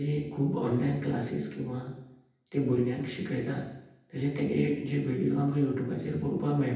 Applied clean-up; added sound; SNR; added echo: none; none; none; reverberation time 0.9 s.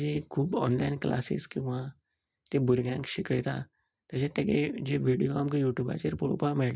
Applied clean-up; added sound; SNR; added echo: none; none; none; none.